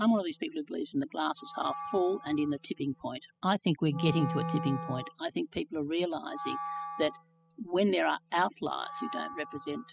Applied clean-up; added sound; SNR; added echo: classical method spectral subtraction.